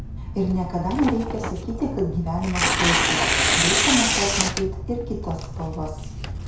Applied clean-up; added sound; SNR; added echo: none; Tearing; -2 dB; reverberation time 0.6 s.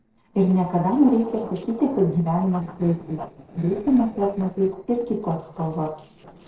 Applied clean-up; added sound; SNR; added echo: neural separator model SepFormer DNS4.